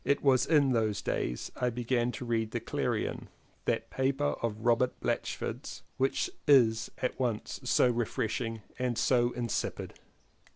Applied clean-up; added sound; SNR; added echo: none; none; none; none.